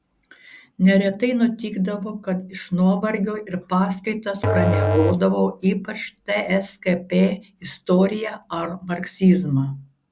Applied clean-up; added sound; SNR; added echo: none; Musical instrument; 3 dB; none.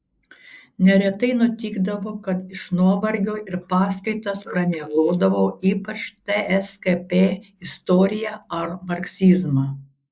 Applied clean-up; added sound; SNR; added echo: neural mask model Resemble Enhance denoiser.